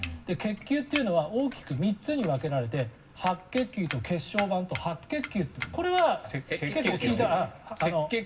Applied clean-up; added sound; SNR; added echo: none; Domestic sounds, home sounds; 14 dB; reverberation time 0.4 s.